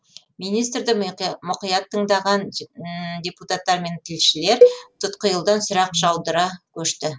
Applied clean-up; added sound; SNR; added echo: none; Cowbell; -2 dB; none.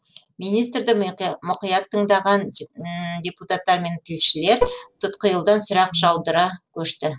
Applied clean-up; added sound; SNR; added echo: neural separator model SepFormer DNS4.